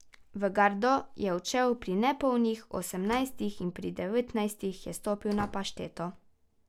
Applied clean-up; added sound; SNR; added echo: none; Slam; 15 dB; none.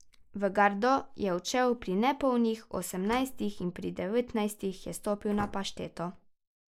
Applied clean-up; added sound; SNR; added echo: neural mask model Resemble Enhance denoiser.